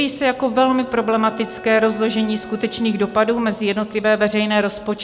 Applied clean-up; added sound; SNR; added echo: none; Bowed string instrument; 19 dB; none.